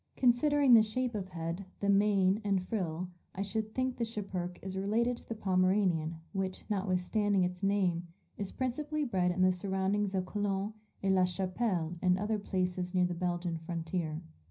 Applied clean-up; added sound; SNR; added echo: none; none; none; reverberation time 0.4 s.